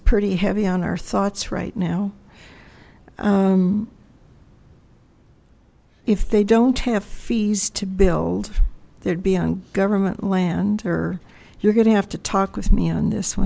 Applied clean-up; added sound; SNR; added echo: none; none; none; none.